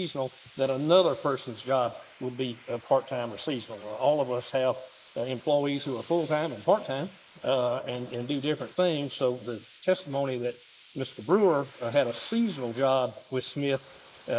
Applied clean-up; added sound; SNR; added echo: neural mask model Resemble Enhance denoiser.